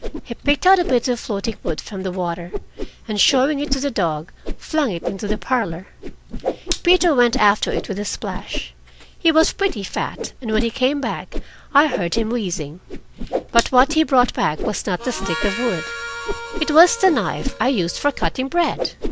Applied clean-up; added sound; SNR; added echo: none; Harmonica + Whoosh, swoosh, swish; 7 dB; none.